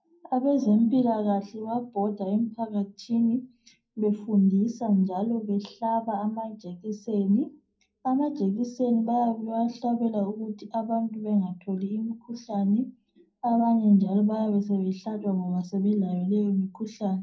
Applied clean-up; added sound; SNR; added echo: none; none; none; reverberation time 0.2 s.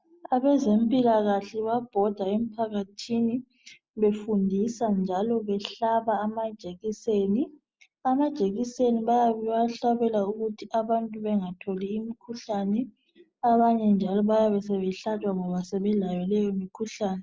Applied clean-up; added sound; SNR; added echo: none; none; none; none.